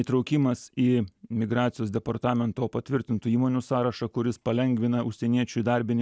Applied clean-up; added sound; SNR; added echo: none; none; none; none.